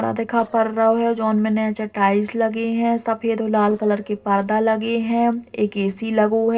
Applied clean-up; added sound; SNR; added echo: neural separator model SepFormer DNS4.